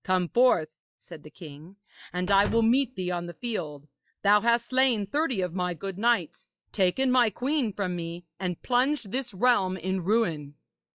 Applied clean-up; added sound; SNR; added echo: classical method log-MMSE.